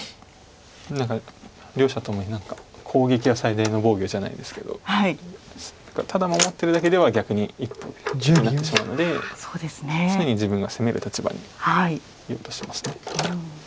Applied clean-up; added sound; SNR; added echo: none; none; none; none.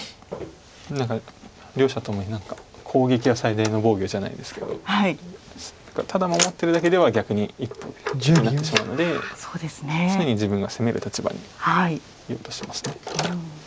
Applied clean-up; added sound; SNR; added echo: none; Walk, footsteps; 11 dB; none.